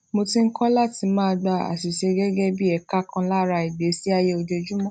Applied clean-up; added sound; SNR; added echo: none; none; none; none.